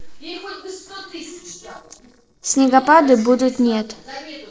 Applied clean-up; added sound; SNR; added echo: neural separator model SepFormer DNS4.